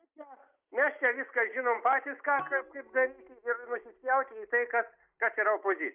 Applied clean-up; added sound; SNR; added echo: neural mask model DeepFilterNet 3.